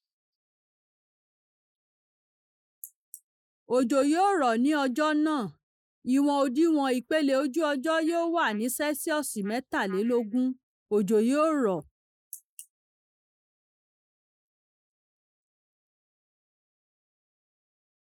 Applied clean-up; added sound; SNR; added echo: neural mask model Resemble Enhance denoiser.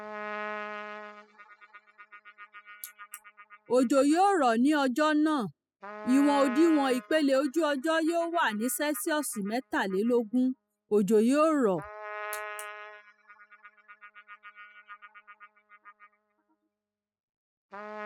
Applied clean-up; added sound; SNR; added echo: classical method spectral subtraction.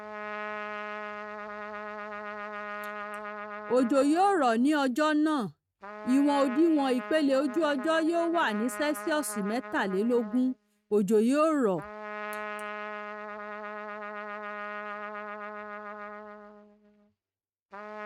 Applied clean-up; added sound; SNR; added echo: neural mask model RNNoise.